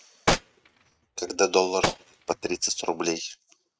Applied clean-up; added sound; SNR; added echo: neural mask model RNNoise.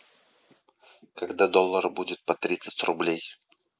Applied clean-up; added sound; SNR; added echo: none; none; none; none.